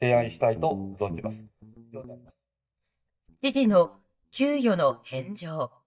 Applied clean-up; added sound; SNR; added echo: neural mask model DeepFilterNet 3.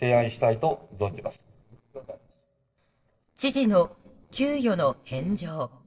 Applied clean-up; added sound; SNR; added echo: neural separator model SepFormer DNS4.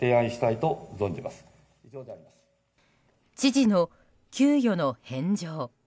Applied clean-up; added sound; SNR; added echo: none; none; none; none.